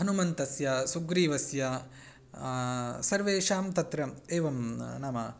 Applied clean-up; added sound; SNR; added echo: none; none; none; none.